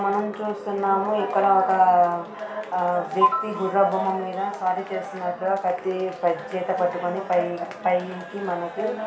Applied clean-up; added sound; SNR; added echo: none; Cheering; 17 dB; reverberation time 0.5 s.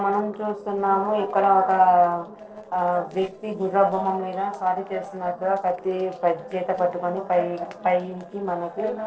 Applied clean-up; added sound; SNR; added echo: neural separator model SepFormer DNS4.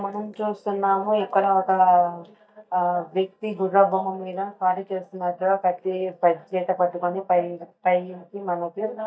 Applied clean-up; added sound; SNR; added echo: neural mask model DeepFilterNet 3.